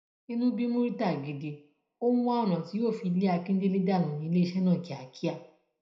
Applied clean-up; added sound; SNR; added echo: none; none; none; reverberation time 0.5 s.